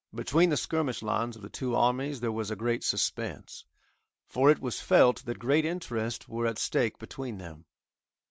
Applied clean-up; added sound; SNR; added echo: none; none; none; none.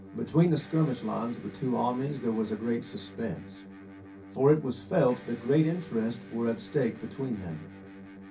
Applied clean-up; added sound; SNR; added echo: none; Electric guitar; 16 dB; reverberation time 0.3 s.